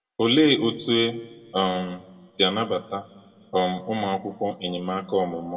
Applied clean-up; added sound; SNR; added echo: none; none; none; reverberation time 1.6 s.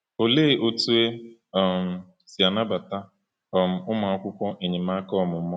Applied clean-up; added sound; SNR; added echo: none; none; none; none.